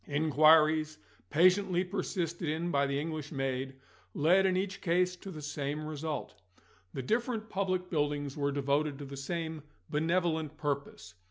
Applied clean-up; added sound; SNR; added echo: none; none; none; none.